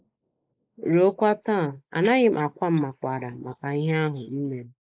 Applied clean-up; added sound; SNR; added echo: neural mask model Resemble Enhance denoiser.